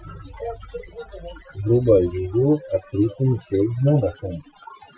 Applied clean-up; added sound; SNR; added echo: classical method Wiener filter.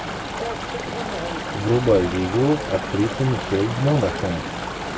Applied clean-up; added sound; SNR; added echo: none; Chatter / Stream; 6 dB; none.